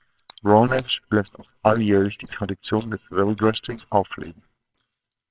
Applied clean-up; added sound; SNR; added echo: neural separator model SepFormer WHAMR!.